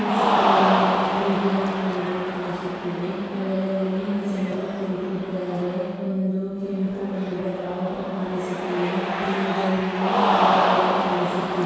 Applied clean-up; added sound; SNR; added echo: none; Cheering; 0 dB; reverberation time 2.0 s.